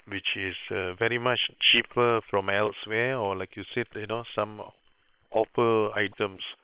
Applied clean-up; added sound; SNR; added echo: neural separator model SepFormer WHAM!.